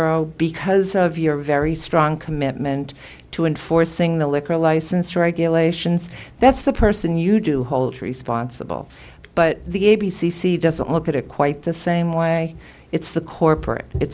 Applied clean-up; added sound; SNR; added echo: none; none; none; none.